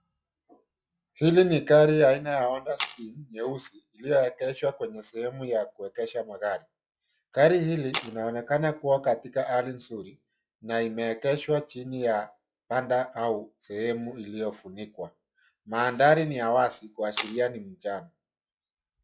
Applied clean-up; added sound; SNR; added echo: classical method log-MMSE.